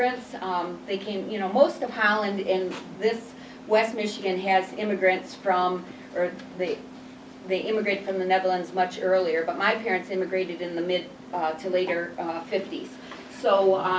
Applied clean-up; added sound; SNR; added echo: none; none; none; none.